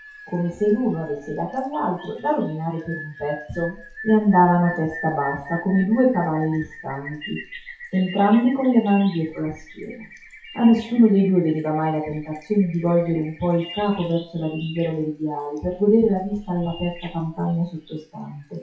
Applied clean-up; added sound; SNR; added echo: classical method WPE with log-MMSE.